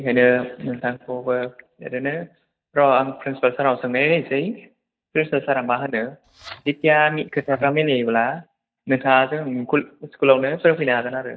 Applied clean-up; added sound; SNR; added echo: neural mask model DeepFilterNet 3.